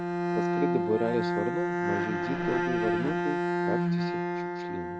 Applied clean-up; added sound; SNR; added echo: none; Bowed string instrument; -5 dB; none.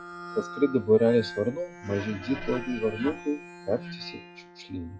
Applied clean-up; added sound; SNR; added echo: classical method log-MMSE.